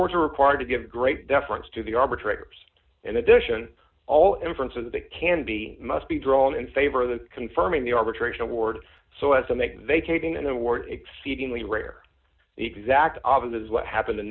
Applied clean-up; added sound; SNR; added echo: none; none; none; none.